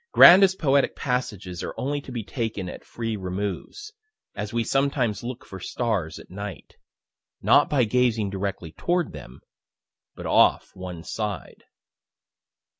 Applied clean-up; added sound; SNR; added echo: none; none; none; none.